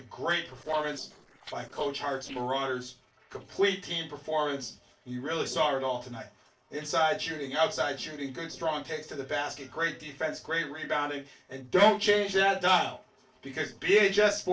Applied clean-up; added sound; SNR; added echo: neural separator model SepFormer DNS4.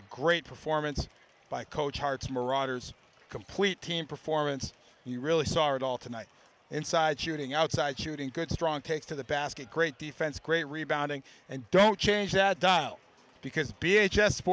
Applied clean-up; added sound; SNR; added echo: none; none; none; none.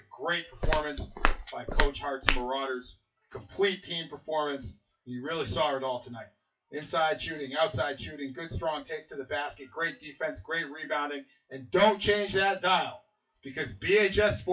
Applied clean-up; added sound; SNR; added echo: classical method WPE with log-MMSE.